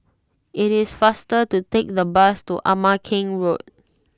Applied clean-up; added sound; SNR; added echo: none; none; none; none.